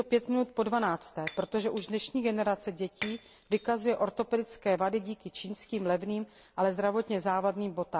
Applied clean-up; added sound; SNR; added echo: none; Shatter; 15 dB; none.